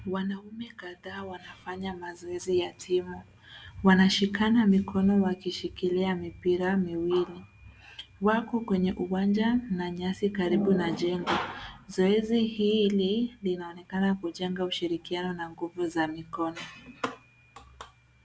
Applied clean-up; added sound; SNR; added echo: none; none; none; none.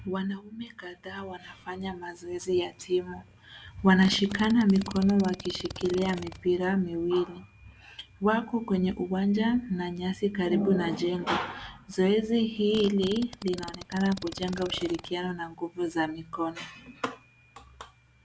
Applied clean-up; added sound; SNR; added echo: none; Fart; 14 dB; none.